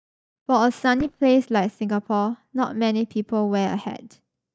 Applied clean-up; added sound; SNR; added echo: neural mask model DeepFilterNet 3.